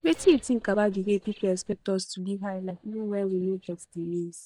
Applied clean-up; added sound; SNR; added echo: neural mask model DeepFilterNet 3.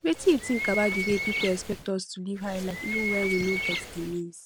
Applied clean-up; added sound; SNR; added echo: none; Bird; 4 dB; none.